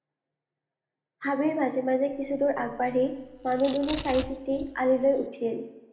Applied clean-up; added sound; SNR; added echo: none; Domestic sounds, home sounds; 15 dB; reverberation time 0.8 s.